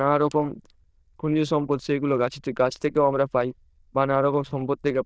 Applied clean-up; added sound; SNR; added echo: neural diffusion model UNIVERSE++.